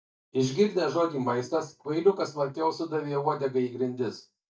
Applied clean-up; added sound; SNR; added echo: neural mask model DeepFilterNet 3.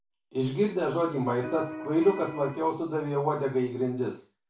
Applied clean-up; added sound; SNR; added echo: none; Electric guitar; 10 dB; reverberation time 0.3 s.